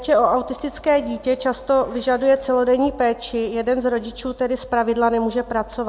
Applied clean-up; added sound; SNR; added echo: none; none; none; none.